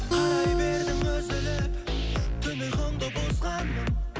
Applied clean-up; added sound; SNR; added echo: none; Acoustic guitar; 4 dB; none.